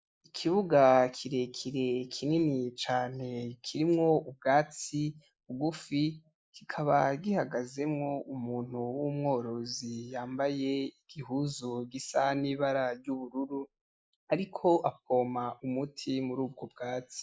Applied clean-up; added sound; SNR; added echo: neural mask model Resemble Enhance denoiser.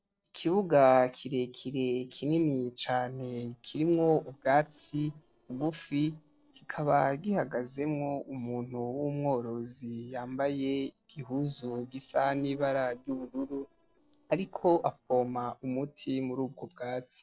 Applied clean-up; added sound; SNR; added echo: neural separator model SepFormer DNS4.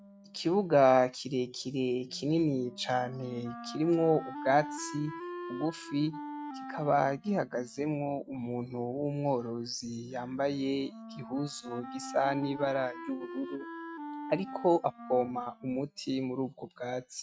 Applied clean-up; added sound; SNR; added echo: neural mask model RNNoise.